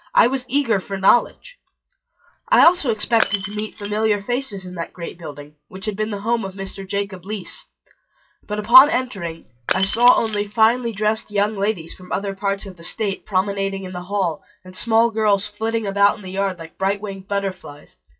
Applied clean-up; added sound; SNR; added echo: classical method WPE with log-MMSE.